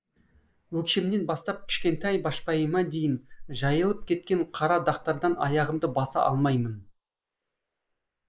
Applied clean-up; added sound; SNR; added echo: neural mask model Resemble Enhance denoiser.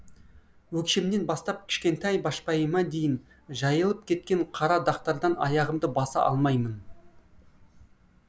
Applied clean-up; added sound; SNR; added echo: none; none; none; none.